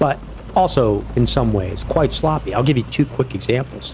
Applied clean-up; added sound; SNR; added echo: none; Rain; 11 dB; none.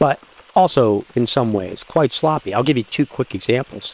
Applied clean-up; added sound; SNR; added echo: neural separator model SepFormer WHAM!.